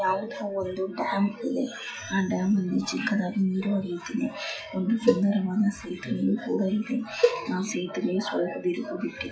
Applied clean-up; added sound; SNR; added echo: classical method WPE with log-MMSE.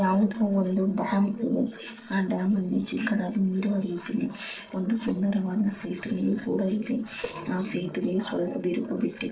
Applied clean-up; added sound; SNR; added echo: neural separator model SepFormer DNS4.